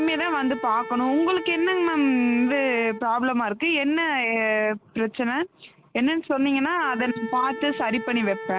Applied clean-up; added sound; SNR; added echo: none; Wind instrument, woodwind instrument; 14 dB; none.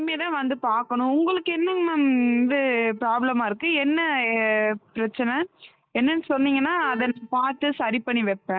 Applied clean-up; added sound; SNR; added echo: neural mask model DeepFilterNet 3.